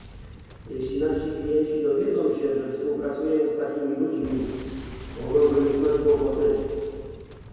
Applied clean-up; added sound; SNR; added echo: none; Boom; 16 dB; reverberation time 2.2 s.